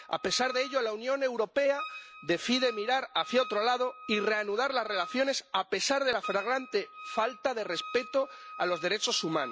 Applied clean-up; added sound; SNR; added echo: none; Wind instrument, woodwind instrument; 14 dB; none.